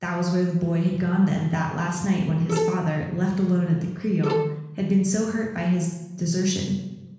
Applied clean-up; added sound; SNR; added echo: none; Bowed string instrument; 6 dB; reverberation time 1.1 s.